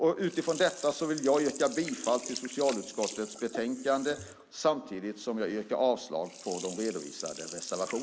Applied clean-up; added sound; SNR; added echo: none; Sink (filling or washing); 13 dB; none.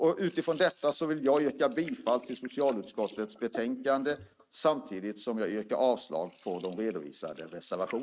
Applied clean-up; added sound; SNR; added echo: neural mask model RNNoise.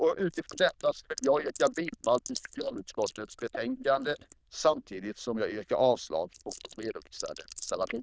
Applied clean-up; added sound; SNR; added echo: neural diffusion model UNIVERSE++.